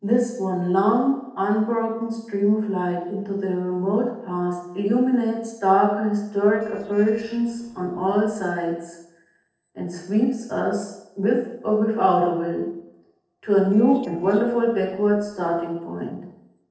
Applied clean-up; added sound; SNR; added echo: neural separator model SepFormer DNS4.